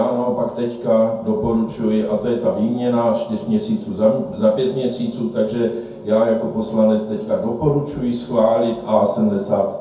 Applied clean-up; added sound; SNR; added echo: none; none; none; reverberation time 0.6 s.